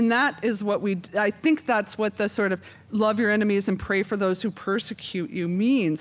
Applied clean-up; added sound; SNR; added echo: none; none; none; none.